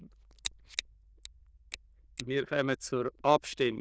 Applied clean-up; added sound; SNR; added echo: neural diffusion model UNIVERSE++.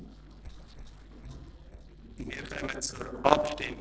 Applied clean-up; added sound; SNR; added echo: neural separator model SepFormer DNS4.